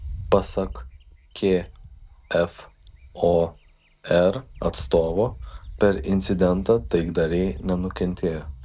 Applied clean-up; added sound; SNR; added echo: none; Bird; 14 dB; none.